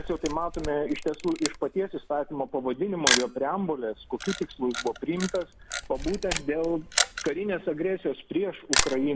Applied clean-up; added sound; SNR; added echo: none; Camera + Camera; 4 dB; none.